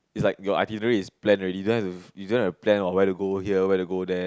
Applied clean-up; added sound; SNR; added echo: none; none; none; none.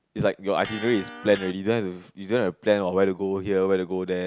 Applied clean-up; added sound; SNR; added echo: none; Electric guitar; 18 dB; none.